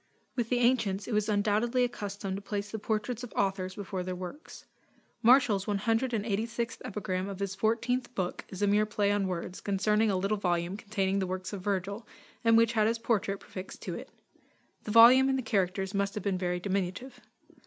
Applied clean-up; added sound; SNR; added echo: none; none; none; none.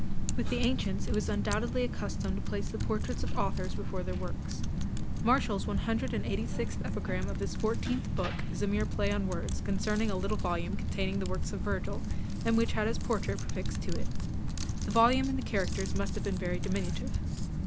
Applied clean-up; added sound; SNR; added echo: none; Typing; -3 dB; none.